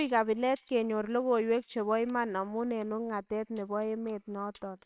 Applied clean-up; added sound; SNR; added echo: neural separator model SepFormer WHAMR!.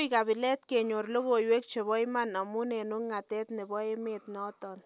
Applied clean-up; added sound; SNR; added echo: none; none; none; none.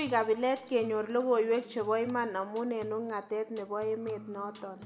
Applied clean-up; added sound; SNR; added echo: none; Acoustic guitar; 19 dB; reverberation time 1.5 s.